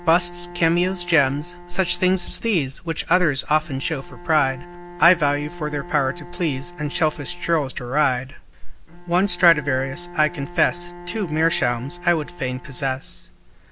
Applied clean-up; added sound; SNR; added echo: none; Bowed string instrument; 18 dB; none.